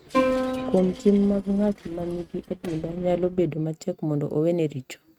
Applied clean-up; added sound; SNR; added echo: neural mask model RNNoise.